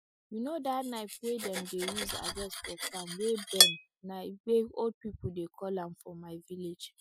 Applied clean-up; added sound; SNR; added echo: classical method spectral subtraction.